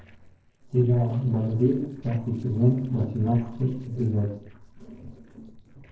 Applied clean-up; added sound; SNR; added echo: neural separator model SepFormer DNS4.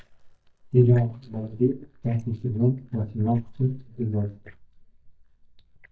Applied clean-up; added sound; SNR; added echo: neural mask model DeepFilterNet 3.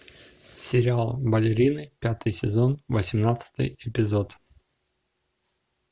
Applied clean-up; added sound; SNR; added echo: none; none; none; none.